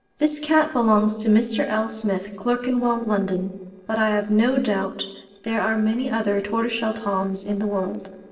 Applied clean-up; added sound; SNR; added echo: neural separator model SepFormer DNS4.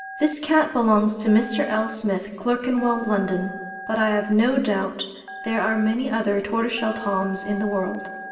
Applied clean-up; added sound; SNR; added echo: none; Telephone; 15 dB; reverberation time 1.1 s.